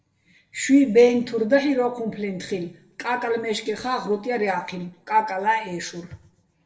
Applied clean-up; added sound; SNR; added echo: none; none; none; reverberation time 0.5 s.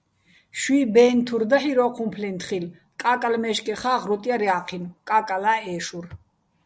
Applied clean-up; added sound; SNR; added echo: none; none; none; none.